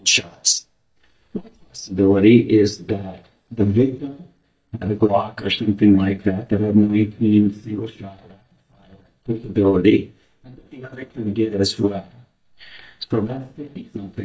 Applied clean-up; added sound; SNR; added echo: neural mask model DeepFilterNet 3.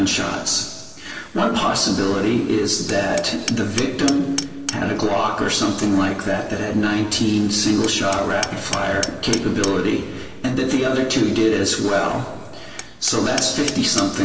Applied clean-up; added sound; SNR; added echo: none; Hammer; 15 dB; reverberation time 2.2 s.